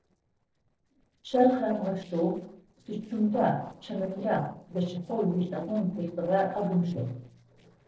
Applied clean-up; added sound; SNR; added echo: neural separator model SepFormer DNS4.